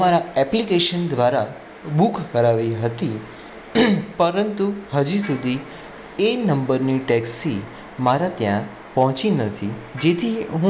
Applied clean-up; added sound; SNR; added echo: none; none; none; none.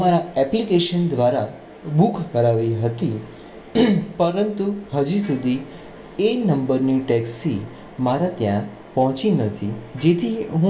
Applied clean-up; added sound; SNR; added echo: none; none; none; reverberation time 0.2 s.